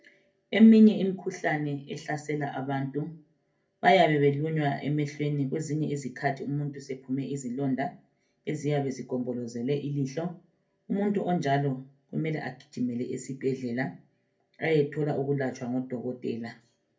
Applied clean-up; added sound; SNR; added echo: none; none; none; reverberation time 0.3 s.